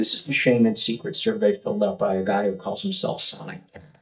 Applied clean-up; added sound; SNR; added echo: neural mask model DeepFilterNet 3.